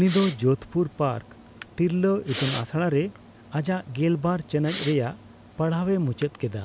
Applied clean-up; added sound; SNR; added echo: none; Respiratory sounds; 16 dB; none.